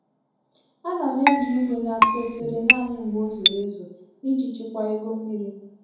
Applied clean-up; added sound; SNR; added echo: none; Keyboard (musical); -4 dB; reverberation time 0.9 s.